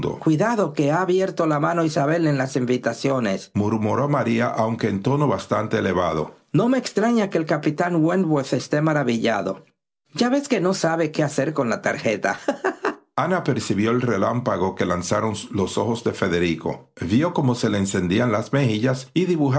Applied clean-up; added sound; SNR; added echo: none; none; none; none.